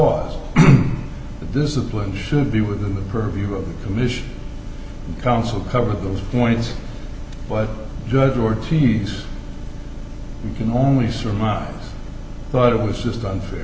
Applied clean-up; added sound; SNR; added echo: none; none; none; none.